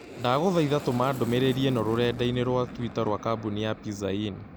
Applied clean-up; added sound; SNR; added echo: none; Aircraft; 12 dB; none.